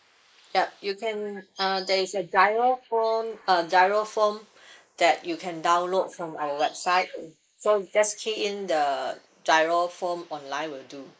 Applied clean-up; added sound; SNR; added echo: neural mask model Resemble Enhance denoiser.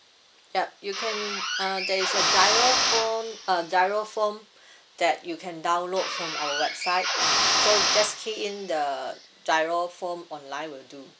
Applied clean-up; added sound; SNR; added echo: none; Drill; -1 dB; none.